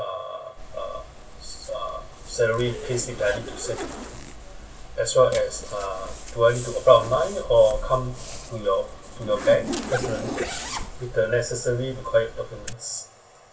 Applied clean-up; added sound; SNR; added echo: none; Zipper (clothing); 10 dB; reverberation time 0.2 s.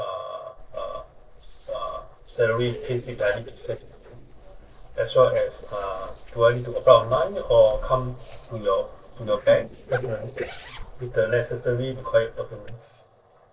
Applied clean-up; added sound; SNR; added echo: neural separator model SepFormer DNS4.